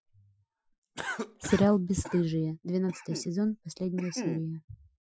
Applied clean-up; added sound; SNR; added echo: classical method Wiener filter.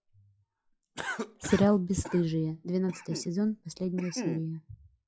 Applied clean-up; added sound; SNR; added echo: classical method log-MMSE.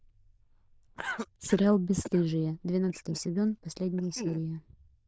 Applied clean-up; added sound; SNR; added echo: neural diffusion model UNIVERSE++.